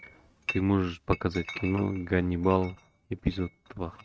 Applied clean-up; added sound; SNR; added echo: neural mask model RNNoise.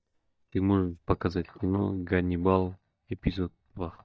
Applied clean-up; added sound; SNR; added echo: neural mask model DeepFilterNet 3.